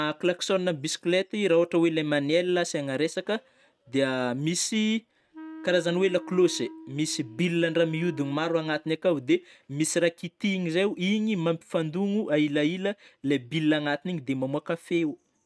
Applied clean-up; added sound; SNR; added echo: none; Wind instrument, woodwind instrument; 16 dB; none.